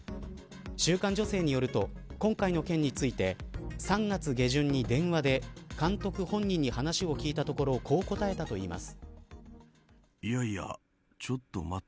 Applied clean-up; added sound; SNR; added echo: none; none; none; none.